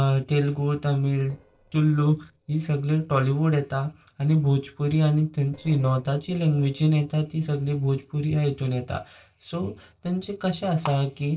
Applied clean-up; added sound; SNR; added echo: neural separator model SepFormer DNS4.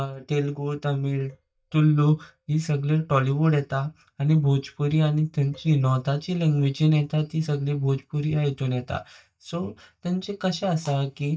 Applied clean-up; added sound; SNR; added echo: neural mask model DeepFilterNet 3.